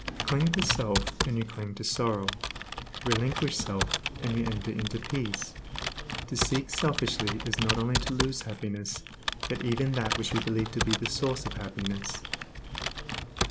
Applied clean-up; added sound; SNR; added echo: none; Computer keyboard; 2 dB; none.